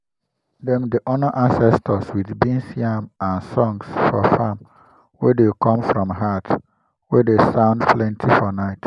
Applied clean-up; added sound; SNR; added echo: none; none; none; none.